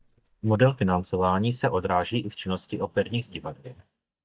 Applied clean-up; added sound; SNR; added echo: neural mask model DeepFilterNet 3.